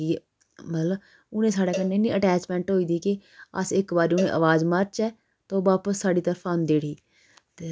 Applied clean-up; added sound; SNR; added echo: none; Cowbell; 15 dB; none.